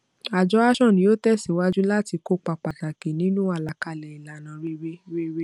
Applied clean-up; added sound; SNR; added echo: none; none; none; none.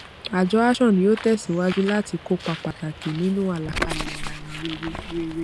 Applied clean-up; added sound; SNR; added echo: none; Bird; 11 dB; none.